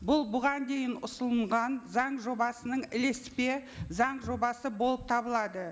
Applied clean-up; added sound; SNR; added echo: none; none; none; none.